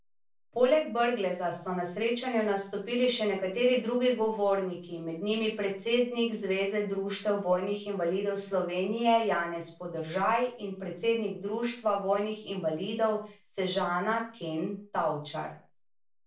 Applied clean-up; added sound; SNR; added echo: none; none; none; reverberation time 0.3 s.